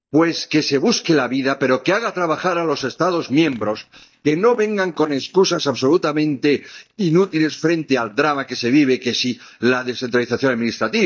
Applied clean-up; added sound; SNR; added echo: neural mask model DeepFilterNet 3.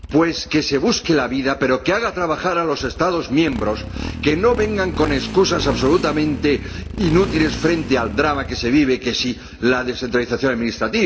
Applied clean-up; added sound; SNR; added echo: none; Motorcycle; 11 dB; reverberation time 2.1 s.